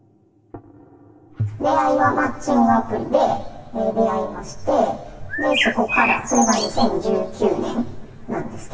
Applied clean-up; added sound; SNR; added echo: none; Bird; 3 dB; reverberation time 3.0 s.